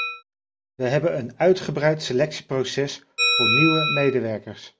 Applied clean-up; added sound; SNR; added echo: none; Bell; 4 dB; none.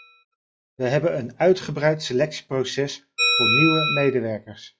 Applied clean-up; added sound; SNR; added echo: classical method log-MMSE.